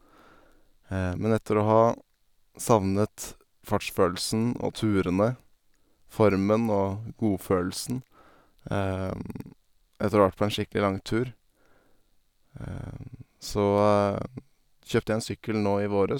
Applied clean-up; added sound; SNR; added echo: none; none; none; none.